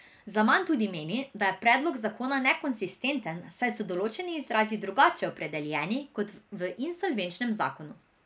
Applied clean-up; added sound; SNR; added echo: none; none; none; none.